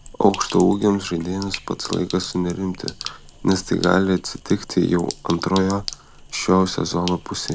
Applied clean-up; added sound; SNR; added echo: none; Sink (filling or washing); 15 dB; none.